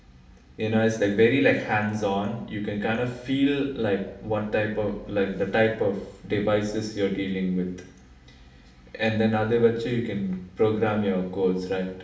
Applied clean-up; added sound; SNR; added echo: none; none; none; reverberation time 0.6 s.